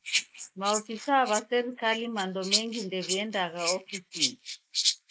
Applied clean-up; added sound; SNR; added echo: neural mask model Resemble Enhance denoiser.